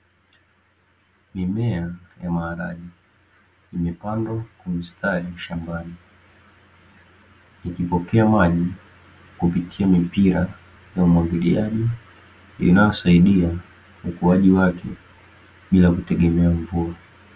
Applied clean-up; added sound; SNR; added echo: none; none; none; none.